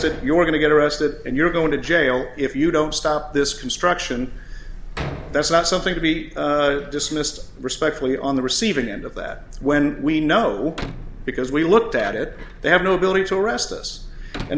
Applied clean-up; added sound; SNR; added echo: none; Door; 19 dB; none.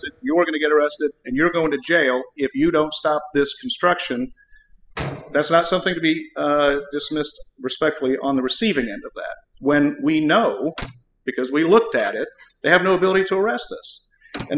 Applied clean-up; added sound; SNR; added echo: classical method spectral subtraction.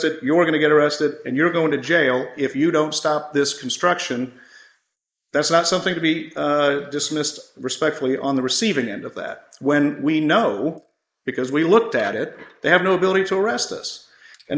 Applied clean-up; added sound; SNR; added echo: neural mask model Resemble Enhance denoiser.